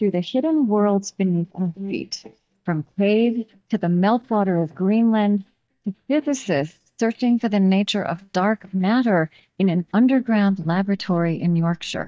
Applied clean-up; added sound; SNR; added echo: neural mask model DeepFilterNet 3.